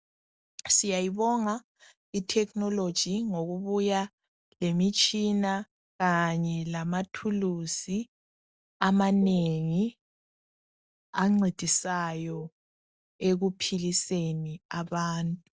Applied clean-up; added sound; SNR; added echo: none; none; none; none.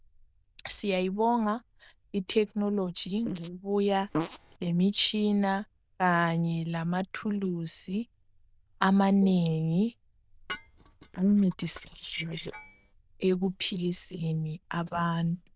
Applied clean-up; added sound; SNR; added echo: neural diffusion model UNIVERSE++.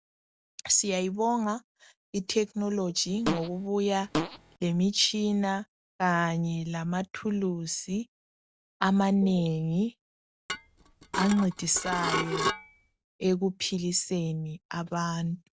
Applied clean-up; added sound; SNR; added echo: none; Dishes, pots, and pans / Glass + Fart; 4 dB; none.